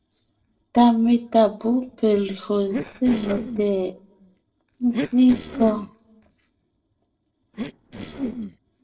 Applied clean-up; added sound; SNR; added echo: neural separator model SepFormer DNS4.